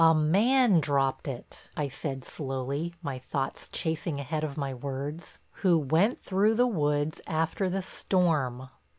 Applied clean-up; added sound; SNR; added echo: none; none; none; none.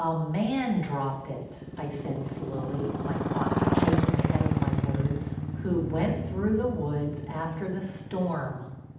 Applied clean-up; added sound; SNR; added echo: none; Motorcycle; -1 dB; reverberation time 0.8 s.